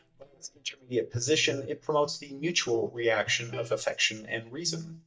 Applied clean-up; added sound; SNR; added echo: neural mask model DeepFilterNet 3.